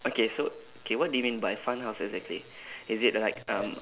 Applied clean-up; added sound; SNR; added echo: none; none; none; none.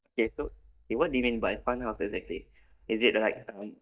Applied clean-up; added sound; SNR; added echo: neural mask model DeepFilterNet 3.